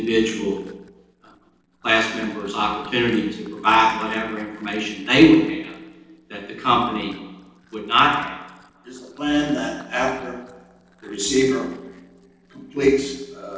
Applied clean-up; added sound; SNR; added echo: neural separator model SepFormer DNS4.